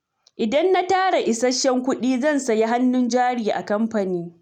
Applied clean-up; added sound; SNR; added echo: none; none; none; none.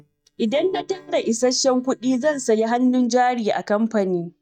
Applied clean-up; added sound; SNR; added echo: neural mask model DeepFilterNet 3.